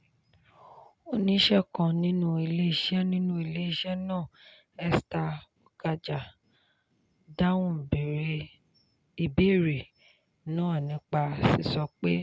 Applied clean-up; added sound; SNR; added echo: none; none; none; none.